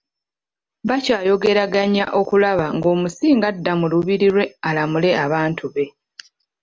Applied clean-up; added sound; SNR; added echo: none; none; none; none.